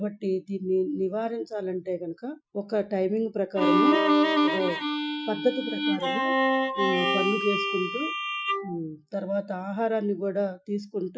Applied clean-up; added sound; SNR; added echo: classical method Wiener filter.